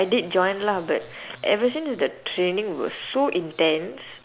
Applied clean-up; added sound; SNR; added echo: none; none; none; none.